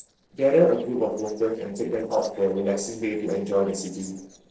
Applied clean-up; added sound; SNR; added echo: neural separator model SepFormer DNS4.